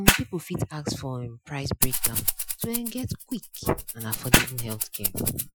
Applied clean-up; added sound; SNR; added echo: classical method Wiener filter.